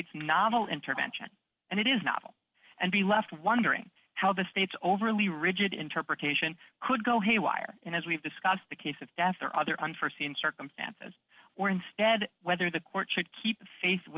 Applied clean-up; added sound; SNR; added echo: none; none; none; none.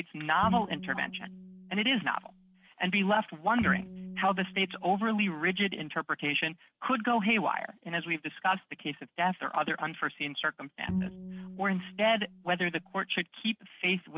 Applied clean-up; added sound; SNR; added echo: neural mask model RNNoise.